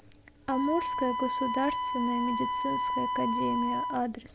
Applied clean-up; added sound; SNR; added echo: none; Wind instrument, woodwind instrument; 0 dB; none.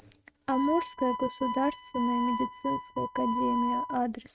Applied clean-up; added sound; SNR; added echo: neural mask model RNNoise.